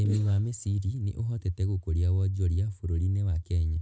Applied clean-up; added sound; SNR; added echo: neural mask model Resemble Enhance denoiser.